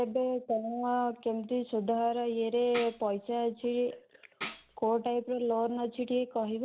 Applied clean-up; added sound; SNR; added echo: none; Tambourine; -2 dB; none.